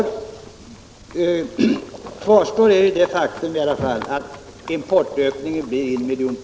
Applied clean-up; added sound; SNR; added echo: none; Gurgling + Livestock, farm animals, working animals; 19 dB; none.